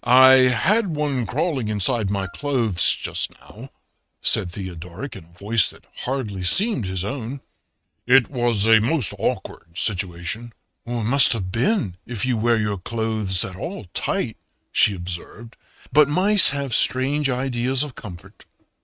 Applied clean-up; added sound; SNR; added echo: neural mask model RNNoise.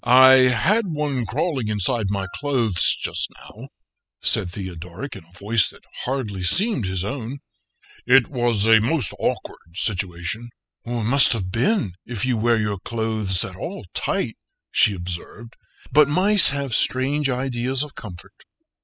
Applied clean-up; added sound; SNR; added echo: classical method spectral subtraction.